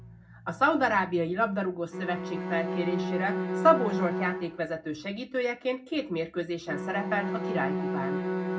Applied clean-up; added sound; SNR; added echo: none; Bowed string instrument; 4 dB; reverberation time 0.4 s.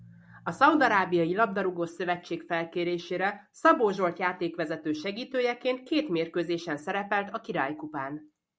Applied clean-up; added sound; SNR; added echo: none; none; none; none.